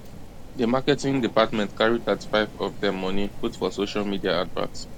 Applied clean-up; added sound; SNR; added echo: none; Rain; 8 dB; none.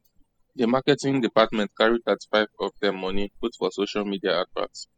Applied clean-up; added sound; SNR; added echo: classical method spectral subtraction.